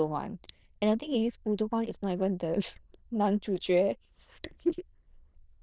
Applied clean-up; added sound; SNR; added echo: neural diffusion model UNIVERSE++.